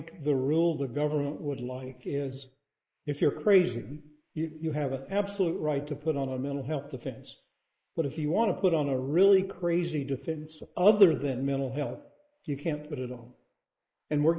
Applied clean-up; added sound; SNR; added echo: neural mask model Resemble Enhance denoiser.